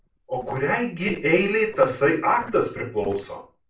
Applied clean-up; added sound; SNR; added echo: neural separator model SepFormer DNS4.